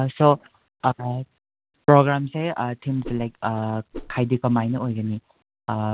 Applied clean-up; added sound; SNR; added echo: none; Whoosh, swoosh, swish; 14 dB; none.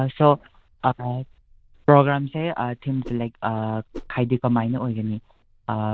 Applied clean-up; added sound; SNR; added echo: neural diffusion model UNIVERSE++.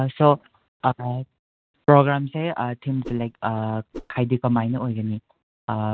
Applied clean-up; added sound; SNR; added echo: neural mask model RNNoise.